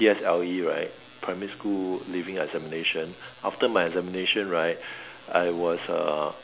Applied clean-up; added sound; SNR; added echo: none; none; none; none.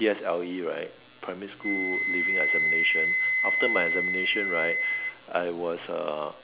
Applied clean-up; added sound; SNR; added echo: none; Wind instrument, woodwind instrument; -3 dB; none.